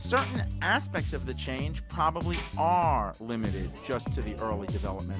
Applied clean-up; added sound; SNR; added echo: none; Tambourine + Bass guitar; 2 dB; none.